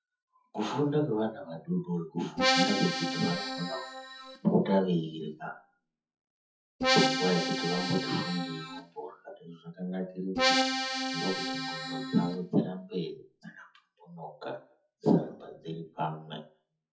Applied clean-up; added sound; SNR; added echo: classical method WPE with log-MMSE.